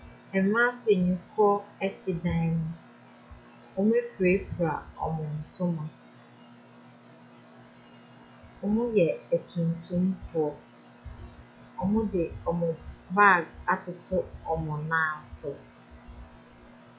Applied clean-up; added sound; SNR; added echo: classical method log-MMSE.